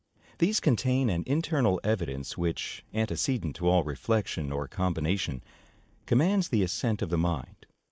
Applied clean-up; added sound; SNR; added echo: neural mask model Resemble Enhance denoiser.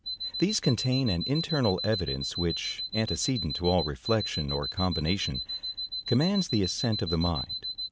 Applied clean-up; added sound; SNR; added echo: none; Alarm; 6 dB; none.